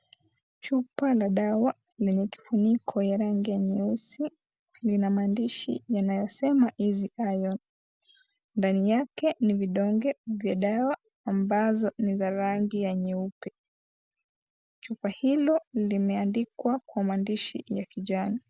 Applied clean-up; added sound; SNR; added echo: none; none; none; none.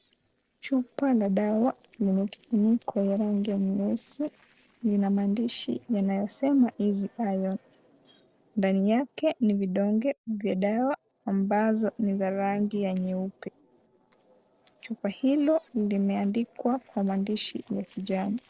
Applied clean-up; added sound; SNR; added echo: neural separator model SepFormer DNS4.